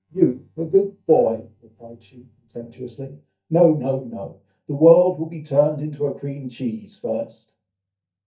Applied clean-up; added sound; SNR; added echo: neural mask model DeepFilterNet 3.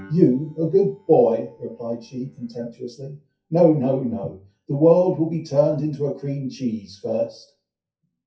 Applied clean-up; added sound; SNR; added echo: classical method WPE with log-MMSE.